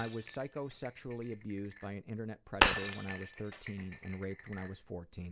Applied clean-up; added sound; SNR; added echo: none; Shatter; -2 dB; none.